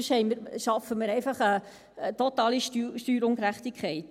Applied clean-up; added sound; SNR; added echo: none; none; none; none.